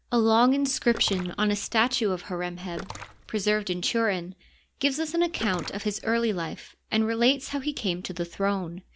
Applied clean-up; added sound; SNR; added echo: none; Splash, splatter; 17 dB; none.